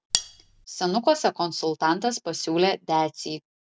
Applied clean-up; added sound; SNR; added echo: none; Cutlery, silverware; 4 dB; none.